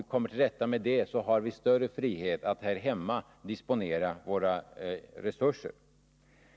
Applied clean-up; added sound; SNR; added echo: none; none; none; none.